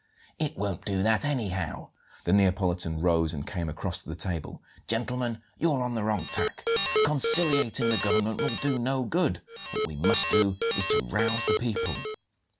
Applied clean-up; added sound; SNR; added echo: none; Alarm; 0 dB; none.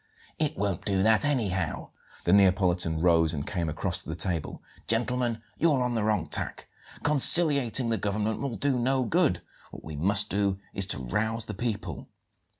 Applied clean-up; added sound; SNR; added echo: none; none; none; none.